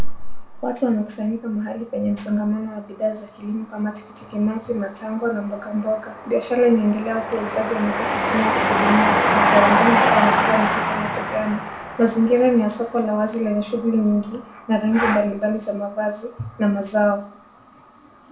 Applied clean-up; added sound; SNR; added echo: none; Train; 3 dB; reverberation time 0.4 s.